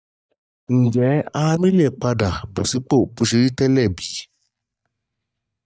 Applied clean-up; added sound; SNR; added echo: neural mask model DeepFilterNet 3.